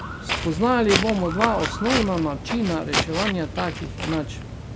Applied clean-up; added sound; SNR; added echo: none; Walk, footsteps; 4 dB; none.